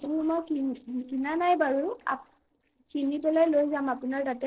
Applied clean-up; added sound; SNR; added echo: neural separator model SepFormer DNS4.